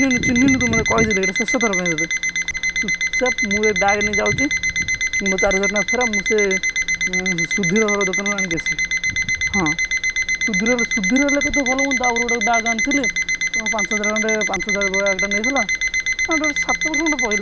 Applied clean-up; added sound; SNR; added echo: none; Alarm; -2 dB; none.